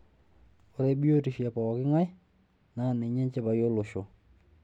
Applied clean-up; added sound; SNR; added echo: none; none; none; none.